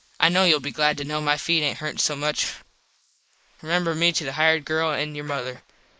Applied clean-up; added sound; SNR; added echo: neural mask model Resemble Enhance denoiser.